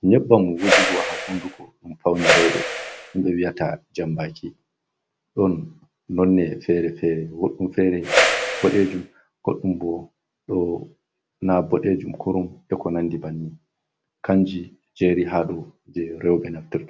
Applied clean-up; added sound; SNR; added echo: none; Whoosh, swoosh, swish; -2 dB; none.